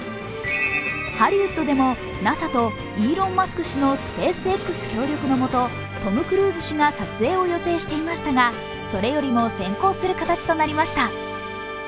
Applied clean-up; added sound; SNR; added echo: none; none; none; none.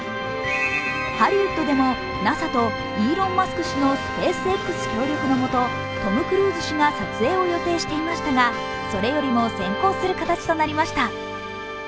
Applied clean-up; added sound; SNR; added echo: none; Organ; 7 dB; none.